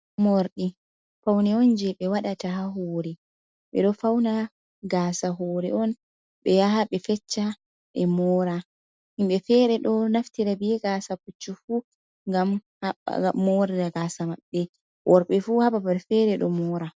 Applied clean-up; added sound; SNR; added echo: none; none; none; none.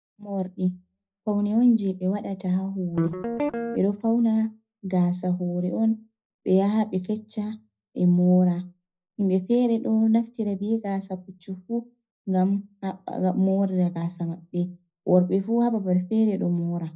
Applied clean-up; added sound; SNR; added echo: neural mask model DeepFilterNet 3.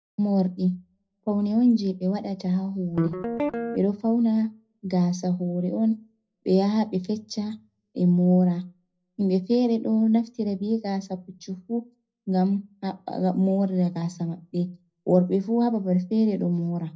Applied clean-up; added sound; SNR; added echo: none; Guitar; 4 dB; reverberation time 0.4 s.